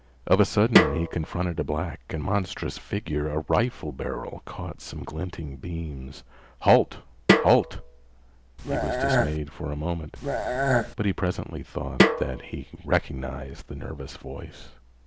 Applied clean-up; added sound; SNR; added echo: none; Burping, eructation + Snare drum; -2 dB; none.